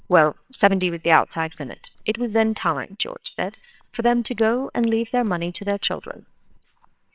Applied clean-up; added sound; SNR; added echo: neural separator model SepFormer WHAMR!.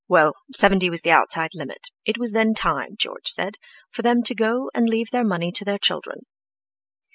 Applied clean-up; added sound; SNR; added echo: none; none; none; none.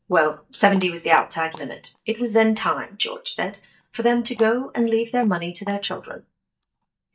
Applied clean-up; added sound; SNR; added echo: neural mask model DeepFilterNet 3.